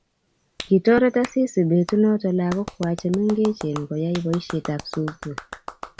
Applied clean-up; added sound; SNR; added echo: none; Clapping; 16 dB; none.